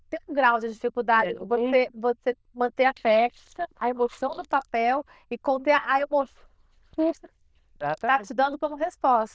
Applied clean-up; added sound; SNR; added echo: neural diffusion model UNIVERSE++.